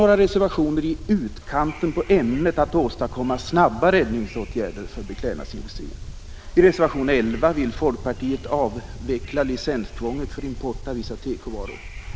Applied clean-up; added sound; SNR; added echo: none; Subway, metro, underground / Wind; 12 dB; none.